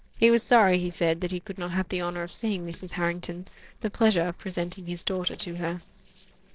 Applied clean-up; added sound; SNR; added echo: neural separator model SepFormer DNS4.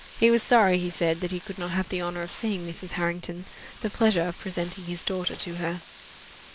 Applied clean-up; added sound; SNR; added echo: neural mask model Resemble Enhance denoiser.